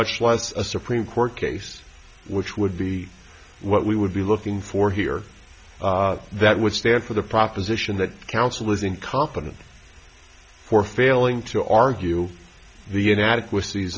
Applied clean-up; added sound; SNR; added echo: none; none; none; none.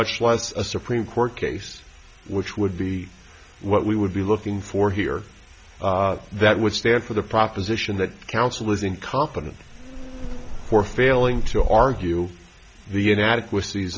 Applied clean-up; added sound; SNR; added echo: none; Insect; 4 dB; none.